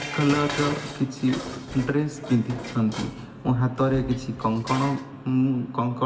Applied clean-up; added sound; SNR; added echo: none; Dishes, pots, and pans; 12 dB; reverberation time 1.7 s.